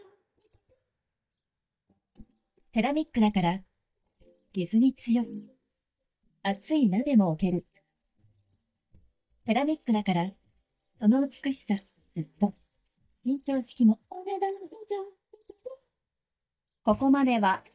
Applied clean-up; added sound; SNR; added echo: neural mask model DeepFilterNet 3.